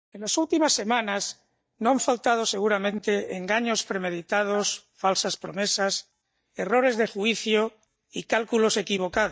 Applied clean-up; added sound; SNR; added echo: neural mask model DeepFilterNet 3.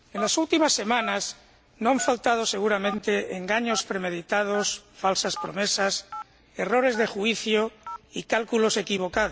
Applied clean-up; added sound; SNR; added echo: none; Telephone; 16 dB; none.